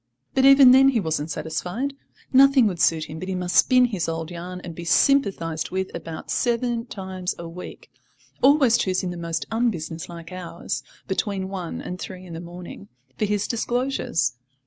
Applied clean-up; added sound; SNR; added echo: none; none; none; none.